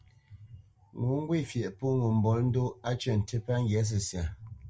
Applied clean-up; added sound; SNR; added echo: none; none; none; none.